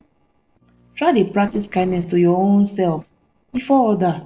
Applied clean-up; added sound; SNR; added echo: neural separator model SepFormer DNS4.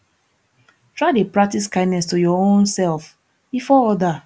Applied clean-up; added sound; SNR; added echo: none; none; none; none.